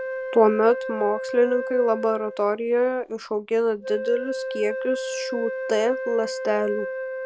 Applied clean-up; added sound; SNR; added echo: none; Wind instrument, woodwind instrument; 7 dB; none.